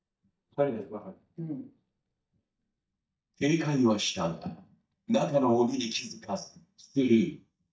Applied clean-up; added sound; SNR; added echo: neural mask model DeepFilterNet 3.